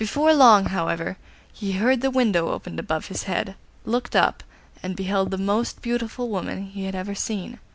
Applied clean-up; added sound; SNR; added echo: none; none; none; none.